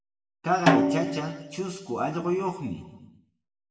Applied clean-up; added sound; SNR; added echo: none; Snare drum; -2 dB; reverberation time 1.1 s.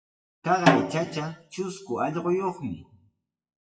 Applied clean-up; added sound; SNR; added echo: classical method WPE with log-MMSE.